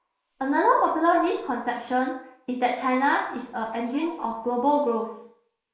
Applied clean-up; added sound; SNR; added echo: neural mask model Resemble Enhance denoiser.